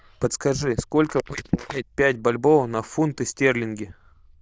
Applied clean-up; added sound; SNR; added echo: neural diffusion model UNIVERSE++.